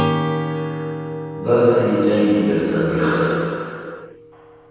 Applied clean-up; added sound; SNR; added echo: none; Acoustic guitar / Strum; 7 dB; reverberation time 2.2 s.